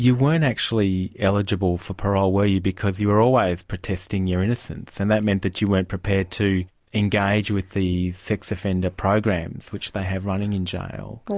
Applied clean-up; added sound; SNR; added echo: none; none; none; none.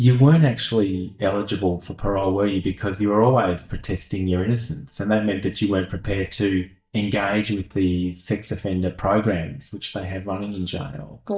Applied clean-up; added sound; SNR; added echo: neural mask model DeepFilterNet 3.